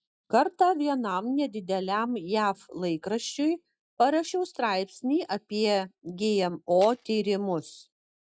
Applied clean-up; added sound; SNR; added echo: classical method log-MMSE.